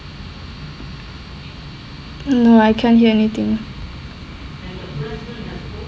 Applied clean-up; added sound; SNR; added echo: none; none; none; none.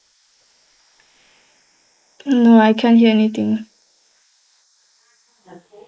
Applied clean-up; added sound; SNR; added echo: neural mask model Resemble Enhance denoiser.